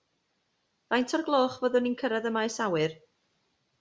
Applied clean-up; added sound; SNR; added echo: none; none; none; none.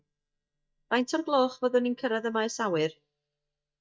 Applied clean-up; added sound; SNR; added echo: neural mask model DeepFilterNet 3.